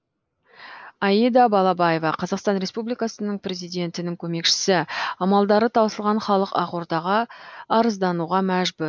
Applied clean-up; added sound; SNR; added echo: neural mask model Resemble Enhance denoiser.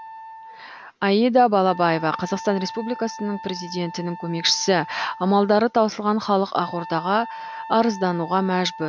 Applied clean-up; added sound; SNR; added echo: none; Wind instrument, woodwind instrument; 15 dB; none.